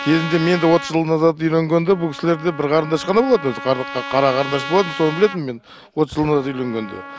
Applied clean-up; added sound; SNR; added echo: none; Trumpet; 13 dB; none.